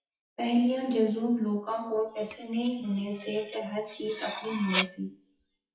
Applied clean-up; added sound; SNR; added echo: classical method WPE with log-MMSE.